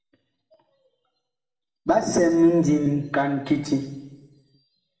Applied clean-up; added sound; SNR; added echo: none; none; none; reverberation time 0.9 s.